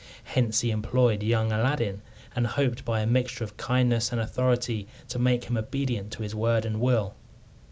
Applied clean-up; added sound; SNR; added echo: none; none; none; none.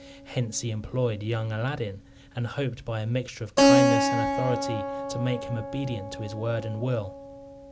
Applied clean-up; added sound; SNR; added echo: none; Keyboard (musical); -2 dB; none.